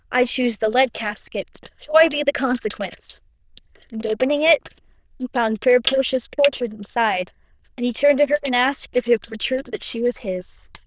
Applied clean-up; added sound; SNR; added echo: neural diffusion model UNIVERSE++.